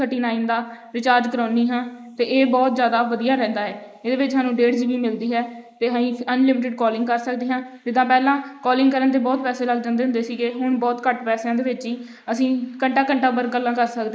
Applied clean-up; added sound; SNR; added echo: neural mask model Resemble Enhance denoiser.